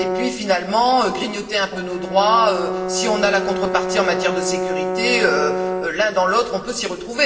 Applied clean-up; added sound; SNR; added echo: none; Brass instrument; 5 dB; reverberation time 1.8 s.